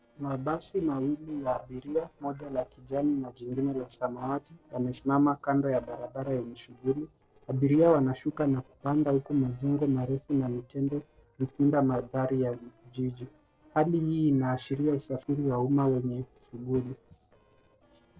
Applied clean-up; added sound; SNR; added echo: neural separator model SepFormer DNS4.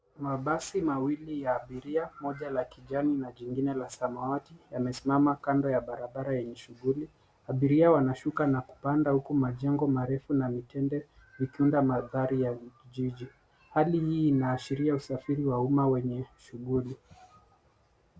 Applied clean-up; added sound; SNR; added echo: none; none; none; none.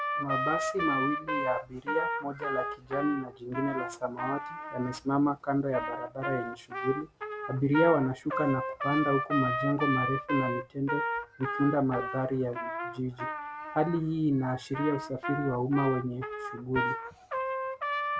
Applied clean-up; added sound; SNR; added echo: none; Trumpet; 3 dB; none.